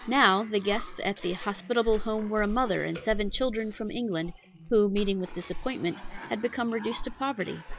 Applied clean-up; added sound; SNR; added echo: none; Cough; 19 dB; none.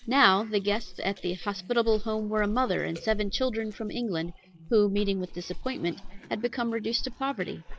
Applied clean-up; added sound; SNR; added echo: neural separator model SepFormer DNS4.